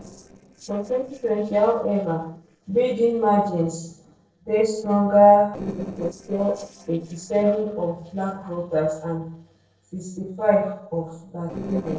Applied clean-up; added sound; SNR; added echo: neural separator model SepFormer DNS4.